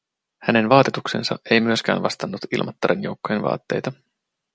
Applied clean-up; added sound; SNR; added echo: none; none; none; none.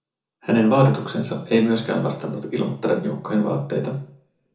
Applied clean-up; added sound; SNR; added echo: none; none; none; reverberation time 0.7 s.